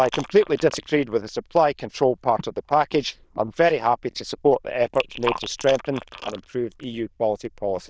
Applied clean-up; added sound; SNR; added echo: neural diffusion model UNIVERSE++.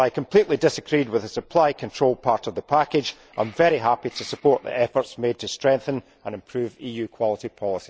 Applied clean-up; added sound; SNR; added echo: none; none; none; none.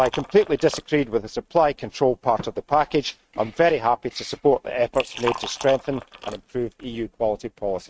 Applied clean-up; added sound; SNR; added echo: neural mask model RNNoise.